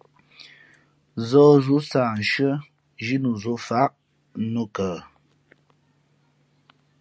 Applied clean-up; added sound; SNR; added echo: none; none; none; none.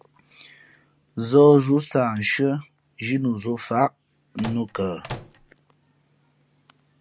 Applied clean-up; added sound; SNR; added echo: none; Microwave oven; 13 dB; none.